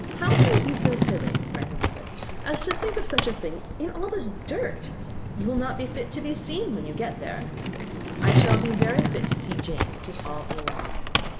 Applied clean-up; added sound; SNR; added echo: none; Skateboard; -5 dB; reverberation time 2.1 s.